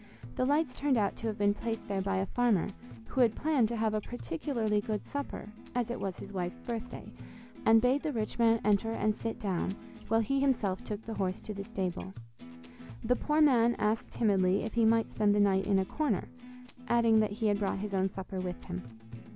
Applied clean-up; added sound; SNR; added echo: none; Acoustic guitar; 16 dB; none.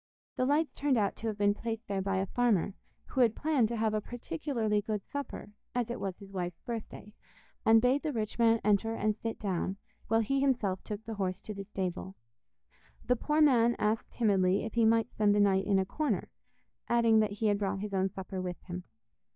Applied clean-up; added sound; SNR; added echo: neural mask model DeepFilterNet 3.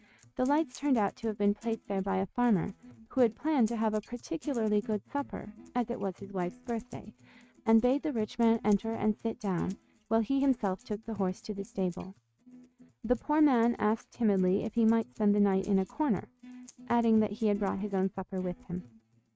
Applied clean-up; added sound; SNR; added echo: neural mask model RNNoise.